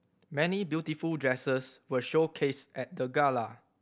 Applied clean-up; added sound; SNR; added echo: none; none; none; none.